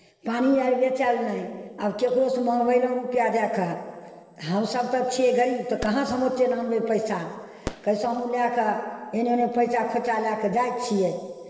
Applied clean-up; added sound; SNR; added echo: neural separator model SepFormer DNS4.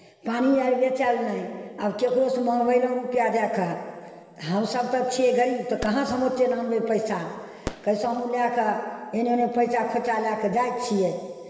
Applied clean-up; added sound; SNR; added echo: none; Fireworks; 18 dB; reverberation time 2.8 s.